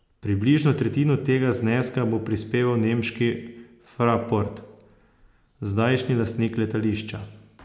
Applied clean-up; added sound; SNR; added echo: none; none; none; none.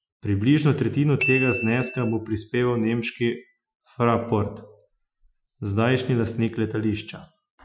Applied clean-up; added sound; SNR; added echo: classical method Wiener filter.